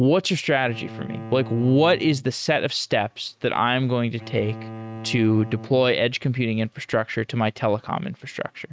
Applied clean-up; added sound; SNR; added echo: neural mask model RNNoise.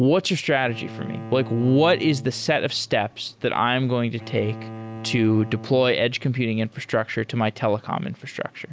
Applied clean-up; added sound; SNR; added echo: none; Bowed string instrument; 15 dB; none.